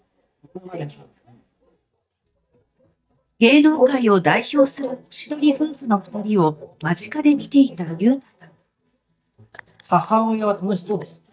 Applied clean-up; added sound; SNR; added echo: neural mask model DeepFilterNet 3.